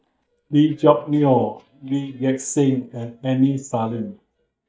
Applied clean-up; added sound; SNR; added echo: neural mask model DeepFilterNet 3.